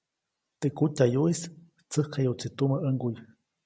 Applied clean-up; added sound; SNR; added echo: none; none; none; none.